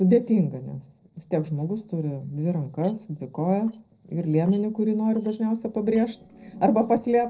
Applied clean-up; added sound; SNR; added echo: neural separator model SepFormer DNS4.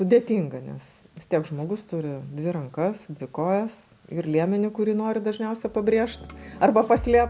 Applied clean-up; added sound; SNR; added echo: none; none; none; none.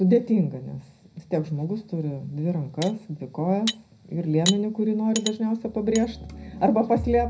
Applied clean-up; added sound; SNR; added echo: none; Cutlery, silverware; 11 dB; reverberation time 0.5 s.